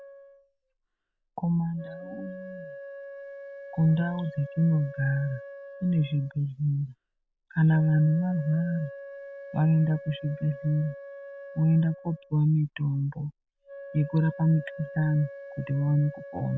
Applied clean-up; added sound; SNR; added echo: none; Wind instrument, woodwind instrument; 16 dB; none.